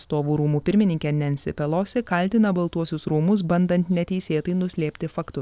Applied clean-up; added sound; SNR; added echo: none; none; none; none.